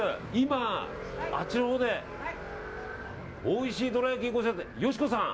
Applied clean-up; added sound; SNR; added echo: none; none; none; none.